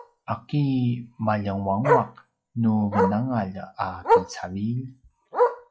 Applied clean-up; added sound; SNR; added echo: classical method log-MMSE.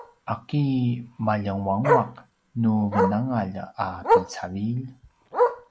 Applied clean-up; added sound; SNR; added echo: none; Bark; 1 dB; none.